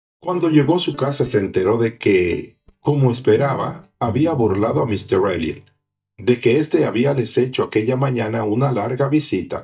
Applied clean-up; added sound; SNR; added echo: neural mask model DeepFilterNet 3.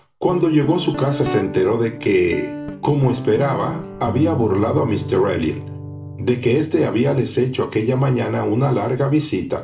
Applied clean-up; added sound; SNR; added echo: none; Guitar; 11 dB; reverberation time 0.4 s.